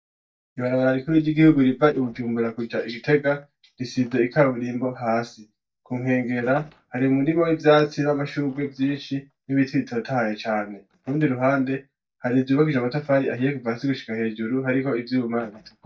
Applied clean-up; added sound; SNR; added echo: neural mask model DeepFilterNet 3.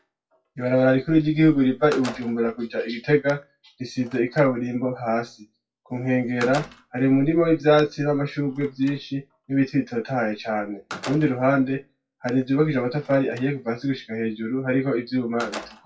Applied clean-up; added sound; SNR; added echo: classical method WPE with log-MMSE.